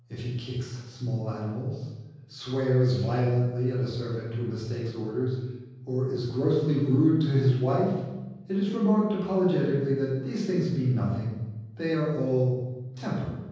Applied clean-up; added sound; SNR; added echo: none; none; none; reverberation time 1.3 s.